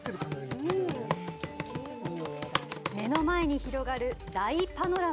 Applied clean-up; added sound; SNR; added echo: none; Computer keyboard; 6 dB; none.